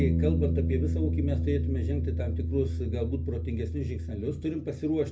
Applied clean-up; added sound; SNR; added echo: none; Bass guitar; -3 dB; reverberation time 0.3 s.